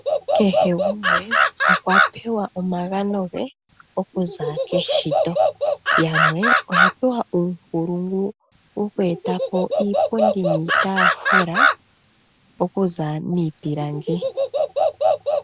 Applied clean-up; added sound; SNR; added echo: none; Animal; -3 dB; none.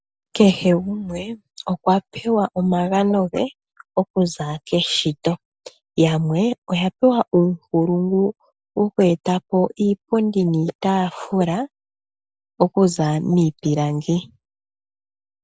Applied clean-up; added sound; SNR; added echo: none; none; none; none.